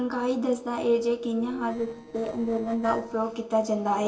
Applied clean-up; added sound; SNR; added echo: neural separator model SepFormer DNS4.